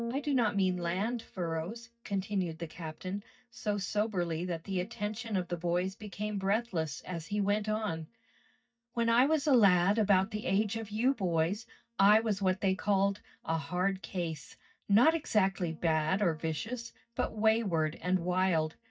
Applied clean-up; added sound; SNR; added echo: neural mask model DeepFilterNet 3.